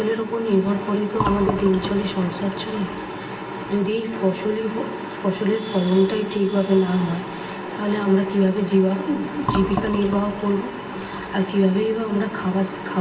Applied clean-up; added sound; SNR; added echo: none; Fill (with liquid); 13 dB; reverberation time 0.9 s.